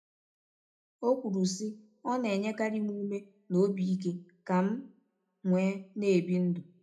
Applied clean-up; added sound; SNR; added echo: none; none; none; reverberation time 0.2 s.